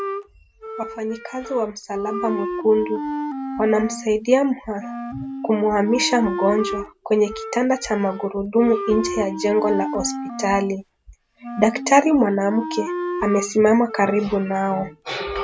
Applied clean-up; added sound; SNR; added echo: none; Wind instrument, woodwind instrument; 9 dB; none.